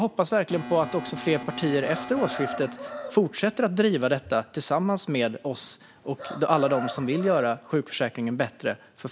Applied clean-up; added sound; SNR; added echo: none; Chicken, rooster + Alarm; 11 dB; none.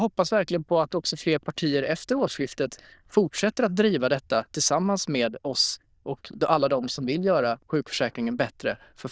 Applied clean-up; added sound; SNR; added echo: neural diffusion model UNIVERSE++.